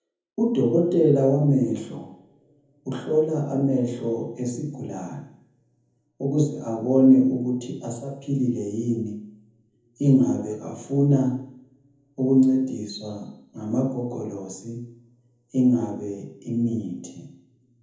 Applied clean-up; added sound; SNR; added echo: none; none; none; reverberation time 0.7 s.